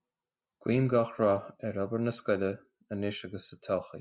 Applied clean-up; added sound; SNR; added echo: none; none; none; none.